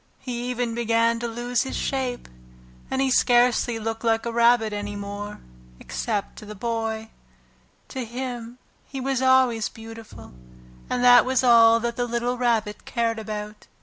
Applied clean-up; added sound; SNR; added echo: none; Bowed string instrument; 20 dB; none.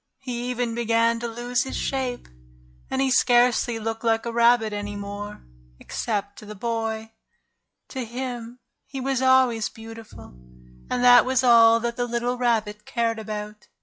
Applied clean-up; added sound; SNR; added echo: classical method log-MMSE.